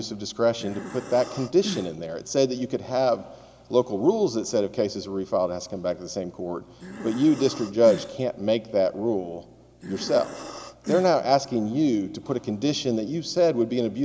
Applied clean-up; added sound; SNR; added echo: none; Breathing; 11 dB; none.